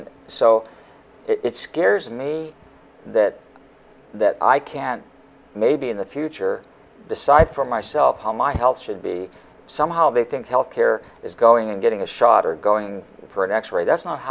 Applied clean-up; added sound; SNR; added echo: none; none; none; none.